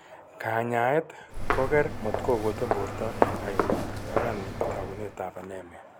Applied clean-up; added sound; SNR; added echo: none; Walk, footsteps; -1 dB; none.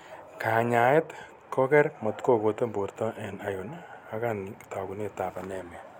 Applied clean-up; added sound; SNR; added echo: none; none; none; none.